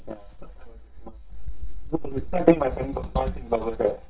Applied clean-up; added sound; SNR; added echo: neural mask model DeepFilterNet 3.